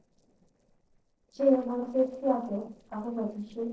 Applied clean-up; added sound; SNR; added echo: neural separator model SepFormer DNS4.